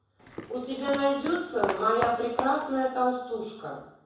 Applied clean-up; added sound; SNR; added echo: none; Walk, footsteps; 8 dB; reverberation time 0.7 s.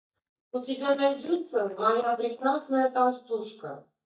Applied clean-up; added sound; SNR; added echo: neural mask model DeepFilterNet 3.